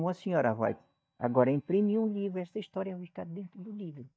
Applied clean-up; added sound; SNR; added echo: neural mask model DeepFilterNet 3.